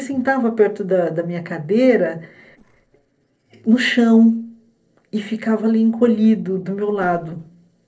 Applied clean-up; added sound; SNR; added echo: neural separator model SepFormer DNS4.